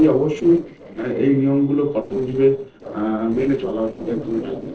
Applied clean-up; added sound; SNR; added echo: neural separator model SepFormer DNS4.